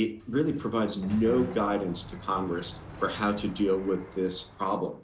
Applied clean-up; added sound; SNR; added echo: none; Sliding door; 14 dB; none.